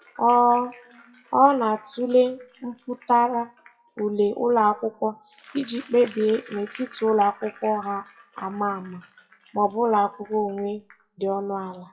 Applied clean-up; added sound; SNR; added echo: classical method WPE with log-MMSE.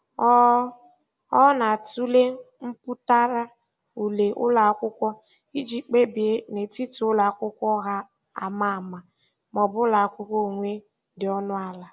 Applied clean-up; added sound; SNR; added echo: none; none; none; none.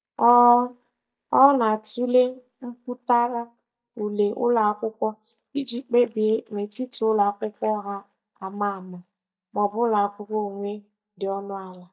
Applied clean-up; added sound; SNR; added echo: neural mask model DeepFilterNet 3.